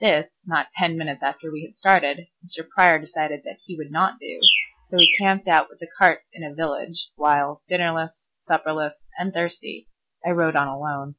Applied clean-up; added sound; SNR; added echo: none; Bird; -1 dB; none.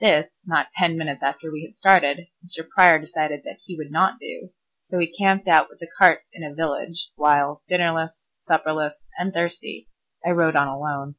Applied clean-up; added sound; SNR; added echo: none; none; none; none.